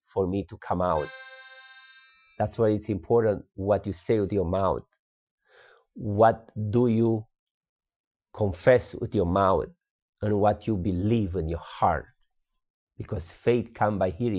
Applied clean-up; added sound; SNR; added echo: classical method Wiener filter.